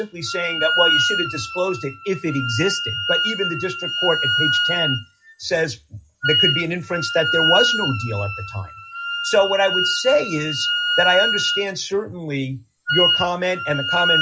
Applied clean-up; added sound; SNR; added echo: classical method log-MMSE.